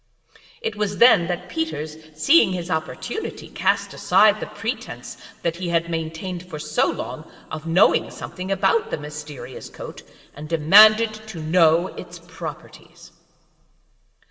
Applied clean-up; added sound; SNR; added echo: none; none; none; reverberation time 2.7 s.